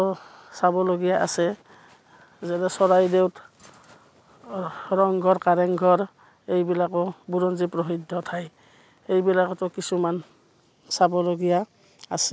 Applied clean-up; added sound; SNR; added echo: none; none; none; none.